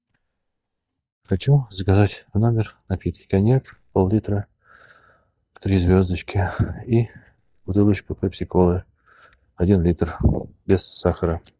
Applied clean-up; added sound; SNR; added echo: neural mask model DeepFilterNet 3.